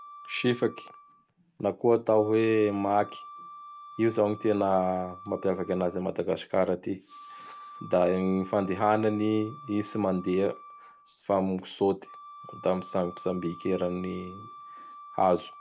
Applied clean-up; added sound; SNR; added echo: none; Wind instrument, woodwind instrument; 18 dB; none.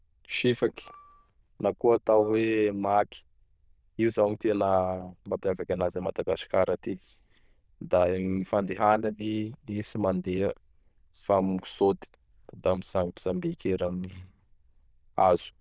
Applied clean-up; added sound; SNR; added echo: neural diffusion model UNIVERSE++.